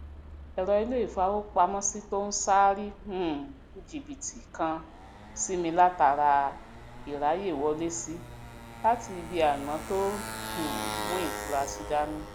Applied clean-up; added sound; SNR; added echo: none; Motorcycle; 12 dB; none.